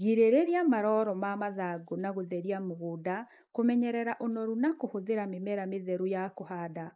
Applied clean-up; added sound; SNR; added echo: neural mask model Resemble Enhance denoiser.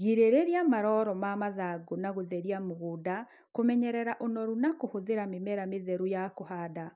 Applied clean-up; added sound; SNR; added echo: none; none; none; none.